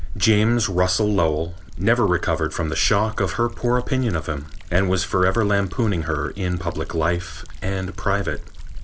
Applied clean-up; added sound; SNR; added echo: none; Liquid; 9 dB; none.